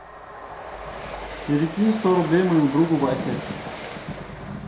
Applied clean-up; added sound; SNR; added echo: none; Train; 11 dB; reverberation time 0.5 s.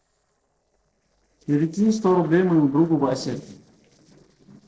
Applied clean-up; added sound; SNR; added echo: neural separator model SepFormer DNS4.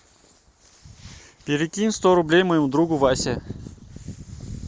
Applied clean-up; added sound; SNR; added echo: none; none; none; none.